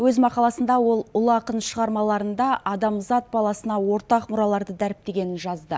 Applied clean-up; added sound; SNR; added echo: none; none; none; none.